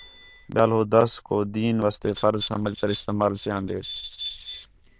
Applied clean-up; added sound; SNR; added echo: neural diffusion model UNIVERSE++.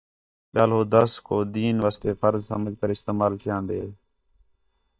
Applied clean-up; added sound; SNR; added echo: neural mask model DeepFilterNet 3.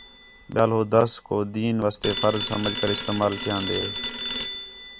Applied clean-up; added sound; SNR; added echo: none; Telephone; 7 dB; none.